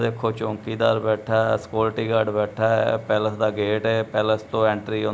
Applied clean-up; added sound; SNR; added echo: none; none; none; none.